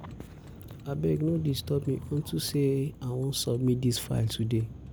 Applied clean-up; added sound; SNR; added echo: none; Vehicle; 14 dB; none.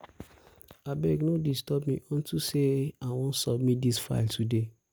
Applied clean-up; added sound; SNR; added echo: none; none; none; none.